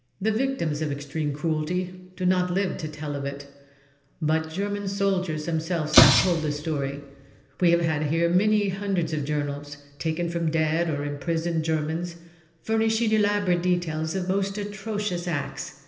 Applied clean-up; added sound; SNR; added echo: none; Explosion; -1 dB; reverberation time 0.8 s.